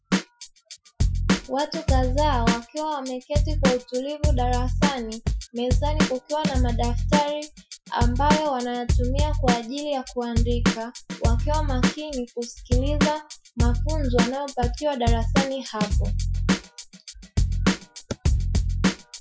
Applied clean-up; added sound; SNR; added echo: classical method Wiener filter.